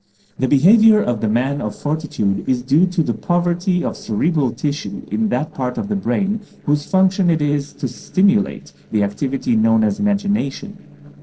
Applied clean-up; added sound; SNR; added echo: neural separator model SepFormer DNS4.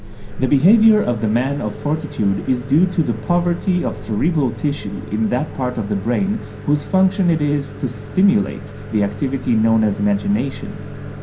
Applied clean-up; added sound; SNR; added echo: none; Microwave oven; 12 dB; reverberation time 0.3 s.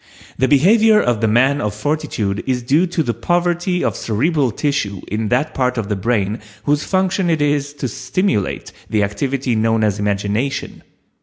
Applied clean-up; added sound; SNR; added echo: none; none; none; none.